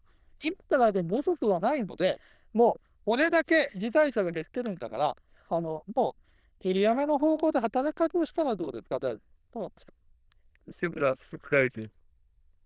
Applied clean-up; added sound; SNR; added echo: neural diffusion model UNIVERSE++.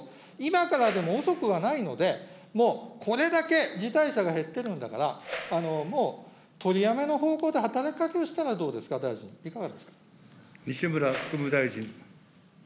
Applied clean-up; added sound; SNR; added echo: none; Whoosh, swoosh, swish; 13 dB; none.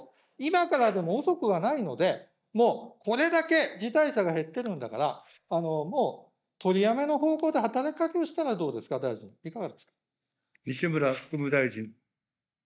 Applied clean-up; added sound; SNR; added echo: neural mask model DeepFilterNet 3.